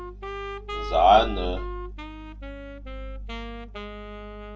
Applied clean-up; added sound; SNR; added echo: none; Wind instrument, woodwind instrument; 11 dB; reverberation time 0.2 s.